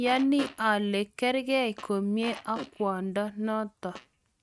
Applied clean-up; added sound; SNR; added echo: neural mask model RNNoise.